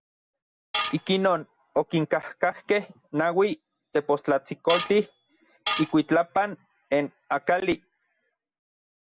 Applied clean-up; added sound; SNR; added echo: none; Tools; 4 dB; none.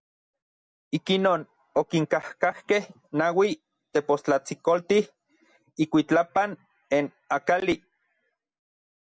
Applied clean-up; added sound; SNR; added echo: none; none; none; none.